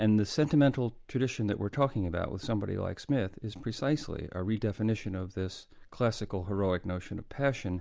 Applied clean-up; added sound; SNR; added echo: none; none; none; none.